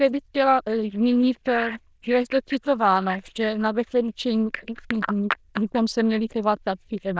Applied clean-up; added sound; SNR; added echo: neural diffusion model UNIVERSE++.